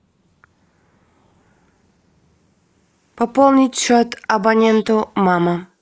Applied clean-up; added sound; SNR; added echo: neural mask model Resemble Enhance denoiser.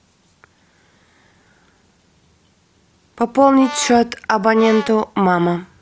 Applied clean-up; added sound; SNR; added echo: none; Brass instrument; 13 dB; none.